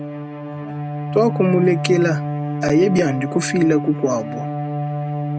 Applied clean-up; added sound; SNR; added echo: none; Bowed string instrument; 5 dB; none.